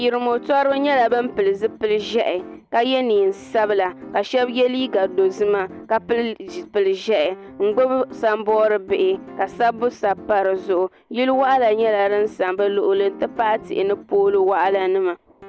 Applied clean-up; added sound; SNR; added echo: none; Piano; 19 dB; none.